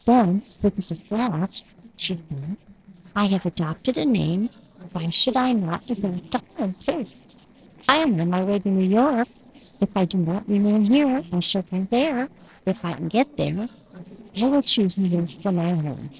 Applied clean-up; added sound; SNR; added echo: neural separator model SepFormer DNS4.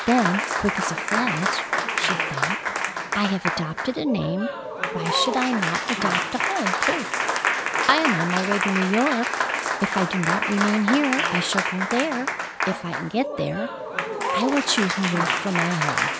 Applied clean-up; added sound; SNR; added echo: none; Applause; 0 dB; none.